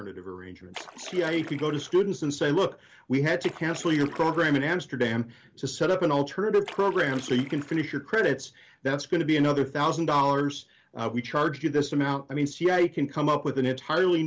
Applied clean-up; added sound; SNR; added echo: none; Splash, splatter; 18 dB; none.